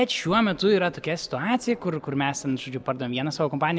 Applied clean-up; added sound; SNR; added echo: none; none; none; none.